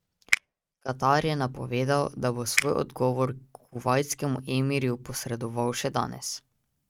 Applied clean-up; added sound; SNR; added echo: neural mask model RNNoise.